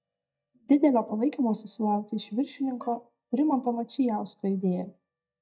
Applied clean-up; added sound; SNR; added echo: neural mask model DeepFilterNet 3.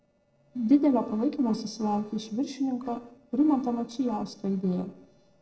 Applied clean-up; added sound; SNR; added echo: neural separator model SepFormer DNS4.